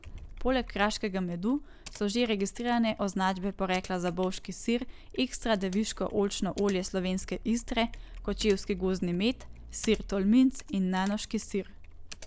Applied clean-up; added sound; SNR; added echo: none; Accelerating, revving, vroom + Typing; 16 dB; none.